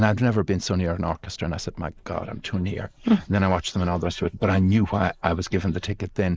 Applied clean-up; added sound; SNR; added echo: neural mask model Resemble Enhance denoiser.